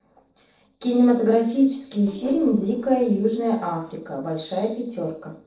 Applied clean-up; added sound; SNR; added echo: neural separator model SepFormer DNS4.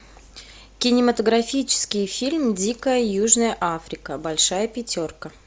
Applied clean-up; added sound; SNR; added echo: none; none; none; none.